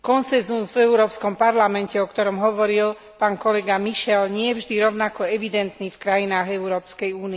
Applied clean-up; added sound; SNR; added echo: none; none; none; none.